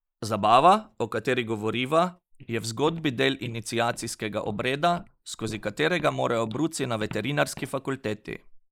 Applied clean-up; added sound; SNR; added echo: neural mask model Resemble Enhance denoiser.